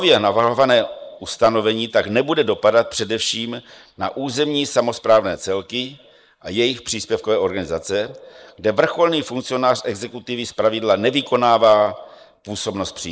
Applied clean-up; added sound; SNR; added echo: neural mask model Resemble Enhance denoiser.